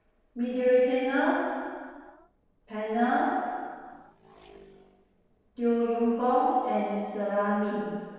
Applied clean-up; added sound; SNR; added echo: neural separator model SepFormer DNS4.